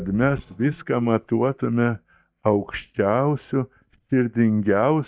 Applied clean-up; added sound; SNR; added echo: neural mask model DeepFilterNet 3.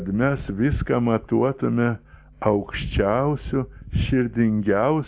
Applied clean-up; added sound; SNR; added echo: none; none; none; none.